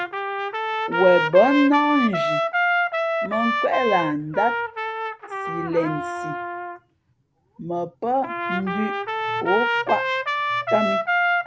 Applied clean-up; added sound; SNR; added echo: none; Trumpet; 1 dB; none.